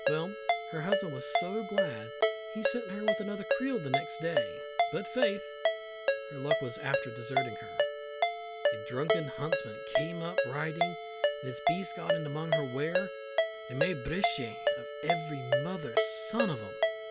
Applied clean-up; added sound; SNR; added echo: none; Ringtone; -5 dB; none.